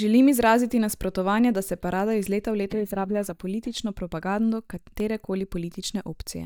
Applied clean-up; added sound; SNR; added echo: neural mask model DeepFilterNet 3.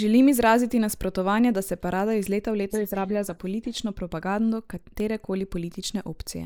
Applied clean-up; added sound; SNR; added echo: neural mask model Resemble Enhance denoiser.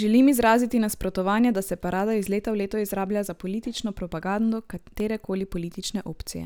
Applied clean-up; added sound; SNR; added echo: none; none; none; none.